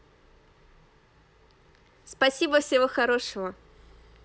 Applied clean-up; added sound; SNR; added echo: none; none; none; none.